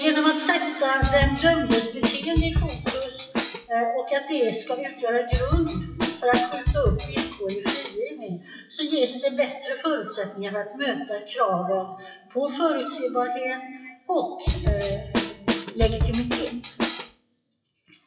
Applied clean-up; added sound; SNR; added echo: classical method WPE with log-MMSE.